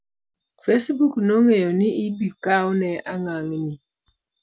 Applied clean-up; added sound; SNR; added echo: none; none; none; none.